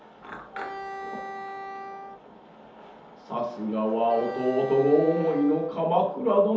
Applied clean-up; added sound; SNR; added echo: none; Wind instrument, woodwind instrument; 12 dB; reverberation time 0.6 s.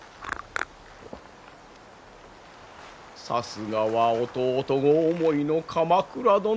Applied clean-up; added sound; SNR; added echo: none; none; none; none.